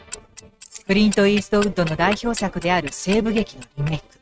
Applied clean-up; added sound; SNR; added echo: neural mask model RNNoise.